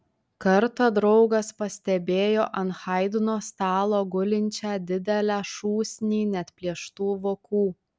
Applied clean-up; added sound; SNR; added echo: none; none; none; none.